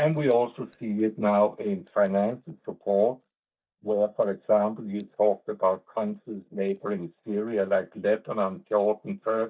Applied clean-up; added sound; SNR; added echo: neural mask model DeepFilterNet 3.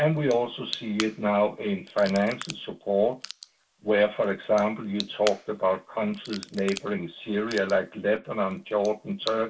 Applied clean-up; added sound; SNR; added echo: none; Crack / Crackle; 16 dB; reverberation time 0.1 s.